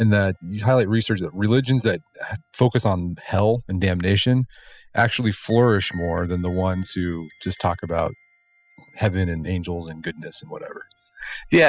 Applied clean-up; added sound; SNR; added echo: classical method spectral subtraction.